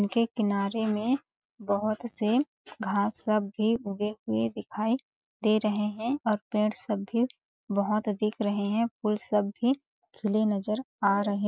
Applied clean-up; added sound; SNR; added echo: none; none; none; none.